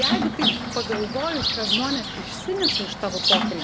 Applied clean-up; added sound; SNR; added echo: none; Bird + Rain; -3 dB; none.